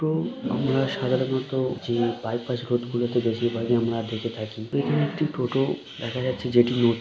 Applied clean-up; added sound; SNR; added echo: none; none; none; none.